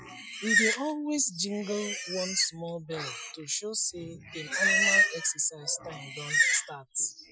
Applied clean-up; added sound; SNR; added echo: classical method Wiener filter.